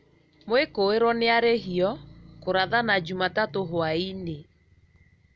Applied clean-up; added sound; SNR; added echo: none; none; none; none.